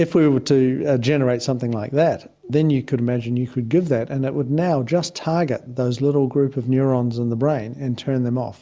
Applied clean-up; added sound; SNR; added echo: none; none; none; none.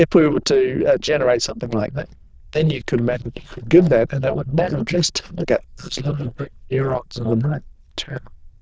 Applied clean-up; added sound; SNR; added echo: neural diffusion model UNIVERSE++.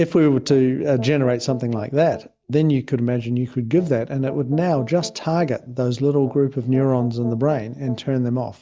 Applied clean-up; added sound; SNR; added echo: neural mask model DeepFilterNet 3.